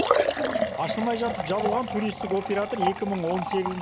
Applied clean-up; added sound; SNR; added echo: none; Liquid; 0 dB; none.